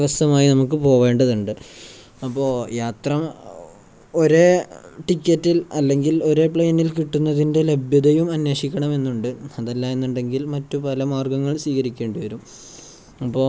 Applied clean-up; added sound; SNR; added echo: none; none; none; none.